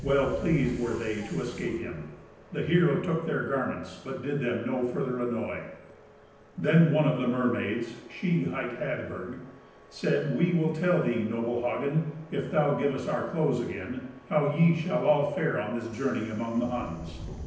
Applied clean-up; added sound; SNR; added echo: none; Subway, metro, underground; 19 dB; reverberation time 0.9 s.